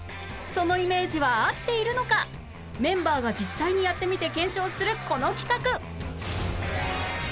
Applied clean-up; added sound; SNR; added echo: none; none; none; none.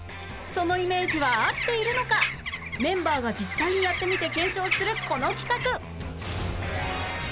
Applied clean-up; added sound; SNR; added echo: none; Bird; 4 dB; none.